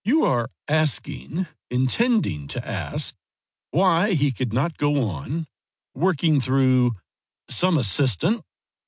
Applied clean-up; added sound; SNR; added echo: none; none; none; none.